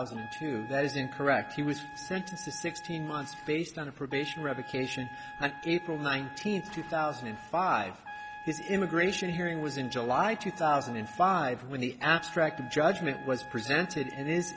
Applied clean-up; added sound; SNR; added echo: none; Trumpet; 13 dB; none.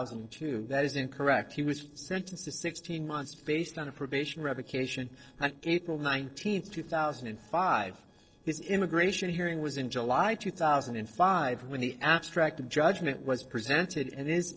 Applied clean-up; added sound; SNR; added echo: neural separator model SepFormer DNS4.